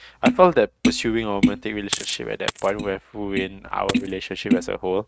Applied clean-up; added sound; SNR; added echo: neural mask model RNNoise.